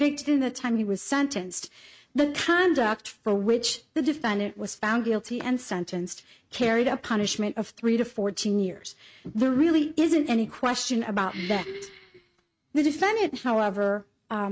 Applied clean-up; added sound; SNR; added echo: neural mask model RNNoise.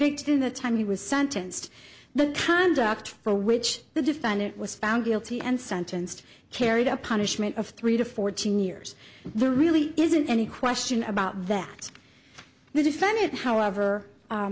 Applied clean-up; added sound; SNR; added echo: none; none; none; none.